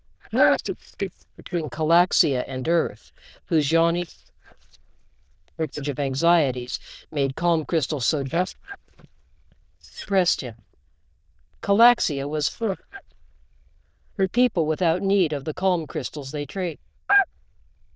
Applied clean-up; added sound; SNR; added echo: neural diffusion model UNIVERSE++.